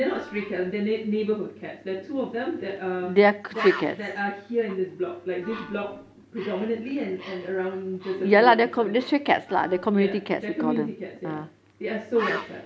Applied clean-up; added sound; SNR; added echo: none; Bird + Wind instrument, woodwind instrument; 16 dB; none.